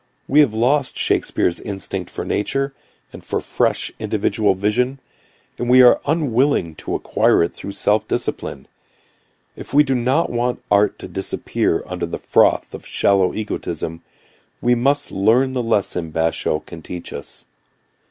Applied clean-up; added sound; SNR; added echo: none; none; none; none.